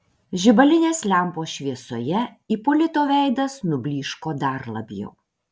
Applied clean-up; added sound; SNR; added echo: none; none; none; none.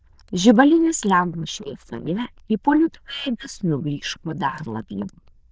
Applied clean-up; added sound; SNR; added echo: neural diffusion model UNIVERSE++.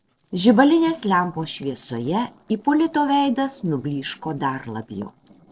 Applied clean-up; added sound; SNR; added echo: neural separator model SepFormer DNS4.